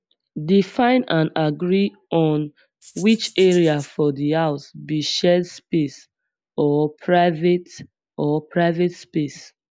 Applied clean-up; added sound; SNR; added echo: neural mask model Resemble Enhance denoiser.